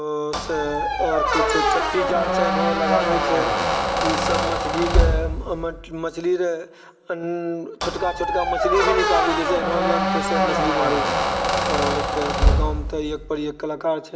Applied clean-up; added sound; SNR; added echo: none; Squeak; -3 dB; reverberation time 2.3 s.